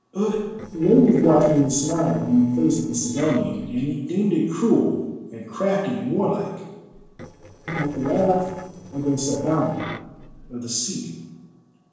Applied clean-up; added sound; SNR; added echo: neural separator model SepFormer DNS4.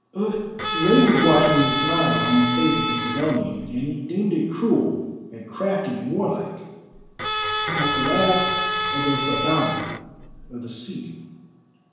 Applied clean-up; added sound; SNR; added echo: none; Bowed string instrument; 2 dB; reverberation time 1.0 s.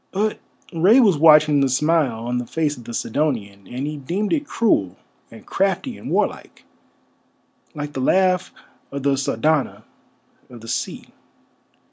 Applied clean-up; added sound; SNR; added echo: none; none; none; none.